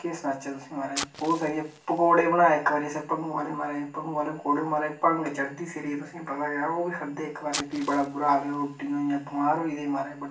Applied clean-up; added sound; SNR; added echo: none; Fire; 18 dB; reverberation time 0.3 s.